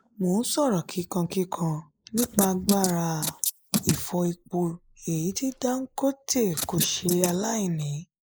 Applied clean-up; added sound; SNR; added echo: neural mask model Resemble Enhance denoiser.